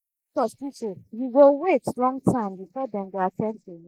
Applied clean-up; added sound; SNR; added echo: neural mask model Resemble Enhance denoiser.